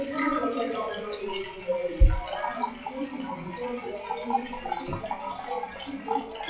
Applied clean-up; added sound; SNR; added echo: classical method WPE with log-MMSE.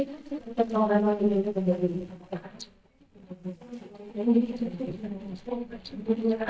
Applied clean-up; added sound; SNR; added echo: neural mask model DeepFilterNet 3.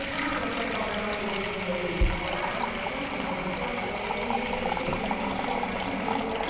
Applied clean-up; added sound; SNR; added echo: none; Sink (filling or washing) / Water tap, faucet; -2 dB; reverberation time 2.2 s.